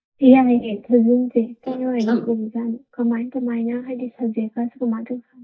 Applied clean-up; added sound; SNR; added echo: neural mask model DeepFilterNet 3.